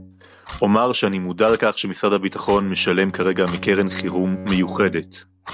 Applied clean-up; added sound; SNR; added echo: none; Clock + Bowed string instrument; 15 dB; none.